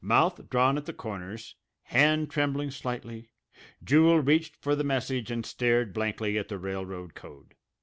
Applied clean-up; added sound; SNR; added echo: none; none; none; none.